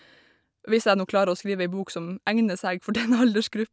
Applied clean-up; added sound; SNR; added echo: none; none; none; none.